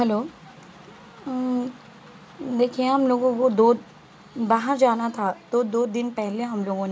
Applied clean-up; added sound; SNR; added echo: none; none; none; none.